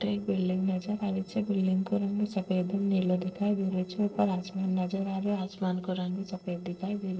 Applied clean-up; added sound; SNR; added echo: neural separator model SepFormer DNS4.